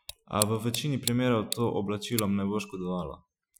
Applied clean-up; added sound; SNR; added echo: classical method Wiener filter.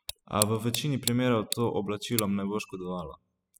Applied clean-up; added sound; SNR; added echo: classical method spectral subtraction.